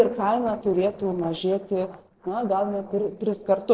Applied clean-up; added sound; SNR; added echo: neural separator model SepFormer DNS4.